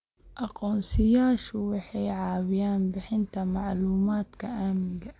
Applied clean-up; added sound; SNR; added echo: none; none; none; none.